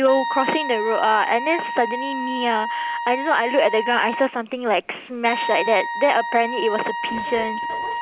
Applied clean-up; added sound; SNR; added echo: none; Wind instrument, woodwind instrument; 6 dB; none.